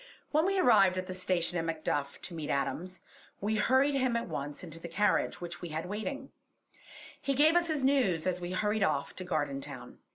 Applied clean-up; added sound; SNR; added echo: none; none; none; none.